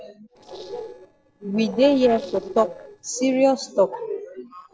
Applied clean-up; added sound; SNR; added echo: neural separator model SepFormer DNS4.